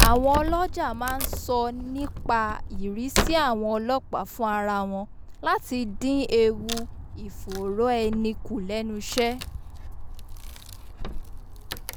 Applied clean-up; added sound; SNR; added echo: none; Wood; 3 dB; none.